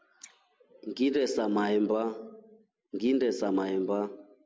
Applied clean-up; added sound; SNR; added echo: none; none; none; none.